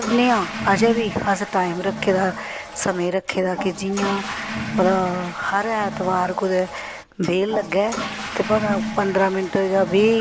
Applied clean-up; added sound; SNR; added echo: none; Toilet flush / Water; 8 dB; none.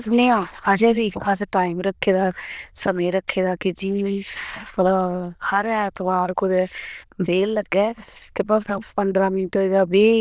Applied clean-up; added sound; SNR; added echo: neural diffusion model UNIVERSE++.